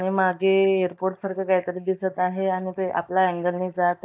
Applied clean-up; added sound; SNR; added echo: neural mask model DeepFilterNet 3.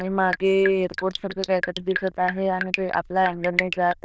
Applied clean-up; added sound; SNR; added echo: neural diffusion model UNIVERSE++.